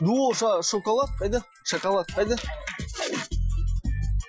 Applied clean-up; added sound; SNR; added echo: classical method Wiener filter.